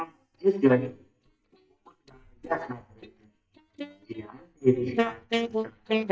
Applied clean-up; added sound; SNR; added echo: neural mask model DeepFilterNet 3.